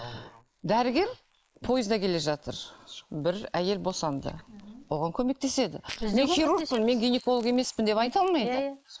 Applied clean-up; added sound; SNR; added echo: neural mask model Resemble Enhance denoiser.